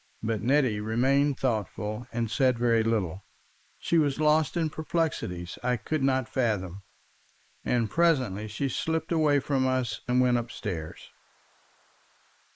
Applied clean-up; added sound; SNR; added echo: neural mask model Resemble Enhance denoiser.